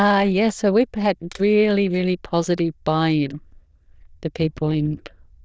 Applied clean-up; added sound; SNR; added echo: neural diffusion model UNIVERSE++.